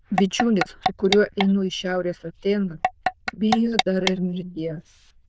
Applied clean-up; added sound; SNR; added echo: neural diffusion model UNIVERSE++.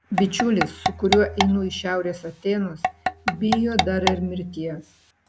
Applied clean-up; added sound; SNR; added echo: none; Tap / Percussion; 3 dB; none.